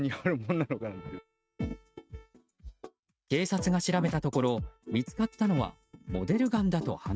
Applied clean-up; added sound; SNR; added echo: neural mask model RNNoise.